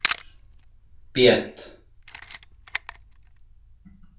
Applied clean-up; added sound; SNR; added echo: none; Camera; 5 dB; reverberation time 0.3 s.